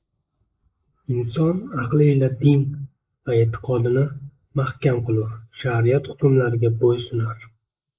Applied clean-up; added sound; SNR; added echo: neural mask model Resemble Enhance denoiser.